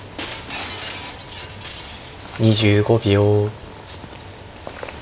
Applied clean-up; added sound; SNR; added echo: none; Shatter; 15 dB; none.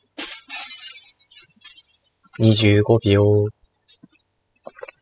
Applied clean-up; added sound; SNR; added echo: classical method spectral subtraction.